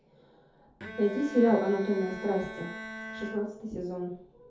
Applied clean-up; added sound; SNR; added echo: none; Bowed string instrument; 13 dB; reverberation time 0.5 s.